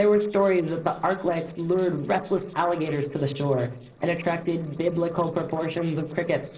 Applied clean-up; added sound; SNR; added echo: neural separator model SepFormer DNS4.